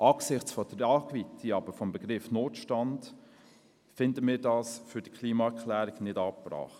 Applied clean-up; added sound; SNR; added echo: none; none; none; none.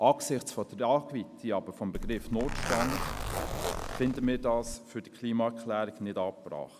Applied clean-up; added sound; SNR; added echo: none; Zipper (clothing); 3 dB; none.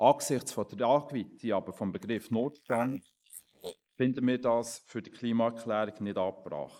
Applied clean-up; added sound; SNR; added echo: neural mask model Resemble Enhance denoiser.